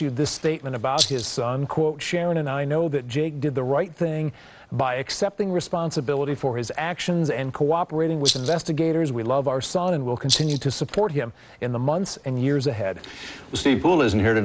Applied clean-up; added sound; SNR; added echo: none; Rattle; 2 dB; none.